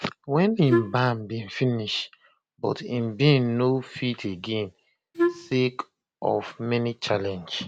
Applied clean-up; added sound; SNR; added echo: none; Wind instrument, woodwind instrument; 0 dB; none.